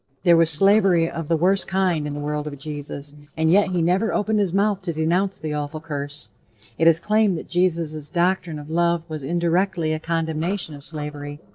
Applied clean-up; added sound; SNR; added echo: neural separator model SepFormer DNS4.